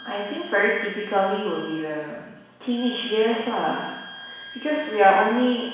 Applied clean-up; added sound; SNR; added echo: none; Wind instrument, woodwind instrument; 18 dB; reverberation time 1.1 s.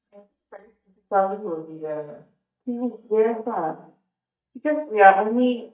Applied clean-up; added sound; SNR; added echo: neural mask model DeepFilterNet 3.